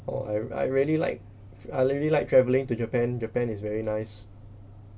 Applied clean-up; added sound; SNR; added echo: none; none; none; none.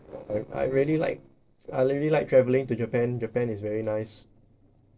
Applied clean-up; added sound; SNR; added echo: neural separator model SepFormer DNS4.